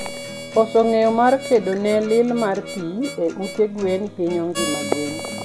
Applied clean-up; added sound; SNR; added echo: none; Acoustic guitar + Harmonica; 11 dB; none.